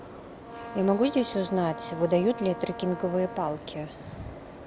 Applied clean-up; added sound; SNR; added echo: none; Brass instrument; 13 dB; none.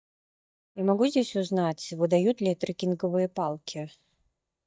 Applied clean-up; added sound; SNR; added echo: neural mask model DeepFilterNet 3.